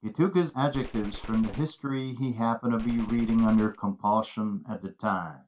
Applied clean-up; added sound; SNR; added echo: none; Gunshot, gunfire; 14 dB; reverberation time 0.2 s.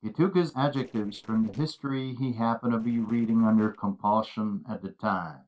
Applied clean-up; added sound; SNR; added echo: neural separator model SepFormer DNS4.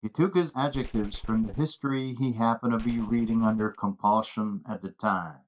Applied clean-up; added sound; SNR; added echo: neural mask model DeepFilterNet 3.